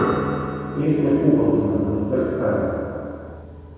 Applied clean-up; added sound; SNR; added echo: none; Guitar; 11 dB; reverberation time 2.1 s.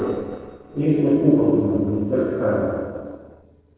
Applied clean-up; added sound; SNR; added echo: neural separator model SepFormer DNS4.